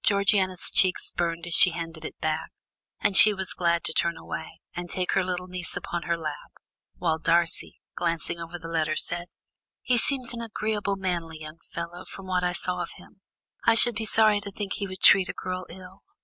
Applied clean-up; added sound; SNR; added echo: none; none; none; none.